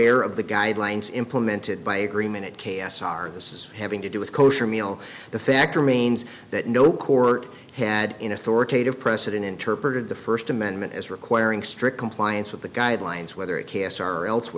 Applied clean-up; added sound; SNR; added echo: none; none; none; none.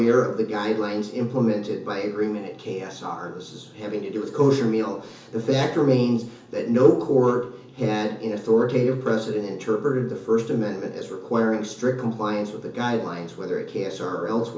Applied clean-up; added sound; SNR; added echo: none; none; none; reverberation time 0.7 s.